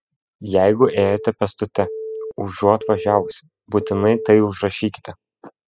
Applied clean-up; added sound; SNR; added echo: classical method spectral subtraction.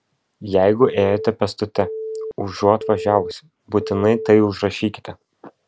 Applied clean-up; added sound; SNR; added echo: none; Telephone; 10 dB; none.